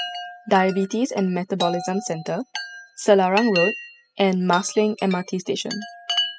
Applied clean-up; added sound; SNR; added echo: classical method spectral subtraction.